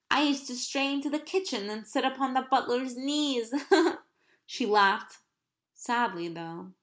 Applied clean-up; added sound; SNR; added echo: none; none; none; none.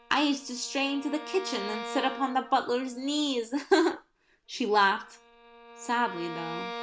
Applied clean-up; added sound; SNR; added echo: none; Bowed string instrument; 13 dB; none.